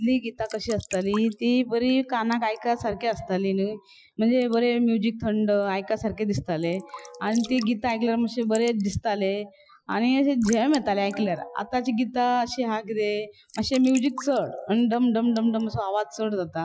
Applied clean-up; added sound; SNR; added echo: classical method Wiener filter.